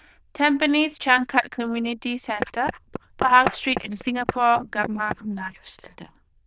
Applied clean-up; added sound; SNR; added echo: neural diffusion model UNIVERSE++.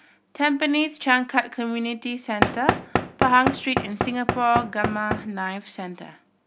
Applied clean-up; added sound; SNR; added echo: none; Knock / Wood; 2 dB; none.